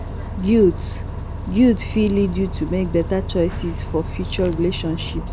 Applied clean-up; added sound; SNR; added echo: none; Bus; 6 dB; none.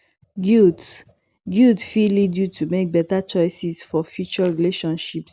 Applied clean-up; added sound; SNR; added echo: none; none; none; none.